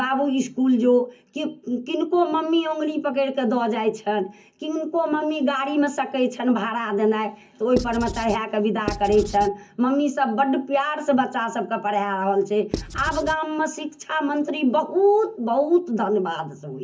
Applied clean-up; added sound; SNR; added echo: none; Writing; 9 dB; reverberation time 0.3 s.